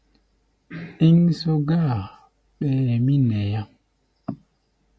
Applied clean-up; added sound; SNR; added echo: none; none; none; none.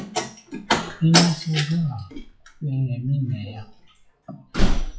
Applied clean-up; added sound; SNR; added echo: classical method WPE with log-MMSE.